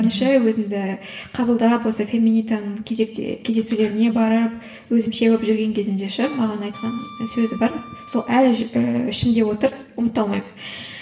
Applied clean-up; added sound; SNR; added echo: none; Wind instrument, woodwind instrument; 20 dB; reverberation time 1.6 s.